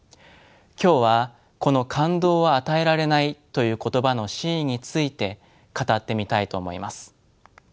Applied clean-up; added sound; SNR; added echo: none; none; none; none.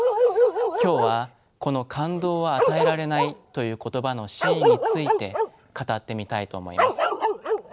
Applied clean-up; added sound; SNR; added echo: none; Bark; -3 dB; none.